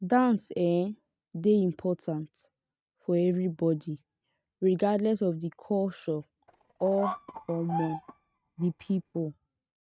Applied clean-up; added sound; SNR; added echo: neural mask model RNNoise.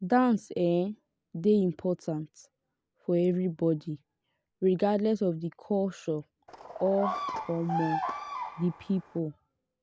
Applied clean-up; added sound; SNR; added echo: none; Bird vocalization, bird call, bird song; 6 dB; none.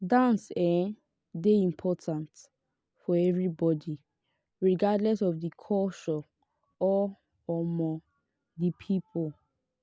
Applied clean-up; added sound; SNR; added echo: none; none; none; none.